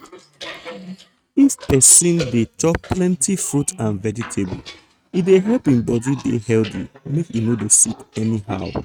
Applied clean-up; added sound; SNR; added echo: neural mask model RNNoise.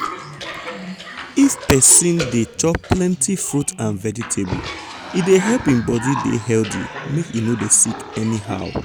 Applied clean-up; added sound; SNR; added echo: none; Cough; 12 dB; none.